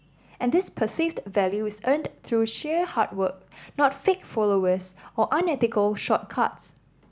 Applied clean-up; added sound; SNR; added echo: none; none; none; none.